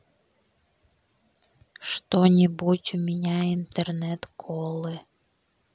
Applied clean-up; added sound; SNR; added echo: none; none; none; none.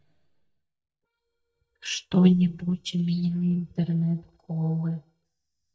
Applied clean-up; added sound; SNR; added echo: neural mask model DeepFilterNet 3.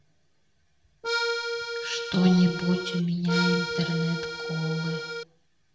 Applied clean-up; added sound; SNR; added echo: none; Accordion; 3 dB; reverberation time 0.8 s.